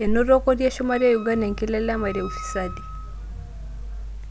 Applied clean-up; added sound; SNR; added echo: none; Wind instrument, woodwind instrument; 17 dB; none.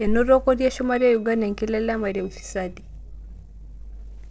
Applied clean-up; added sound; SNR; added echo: neural separator model SepFormer DNS4.